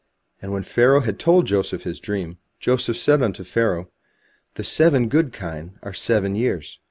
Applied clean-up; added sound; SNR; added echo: none; none; none; none.